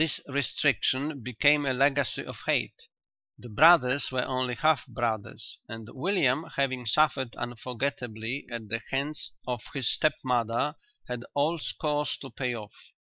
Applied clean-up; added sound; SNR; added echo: neural mask model Resemble Enhance denoiser.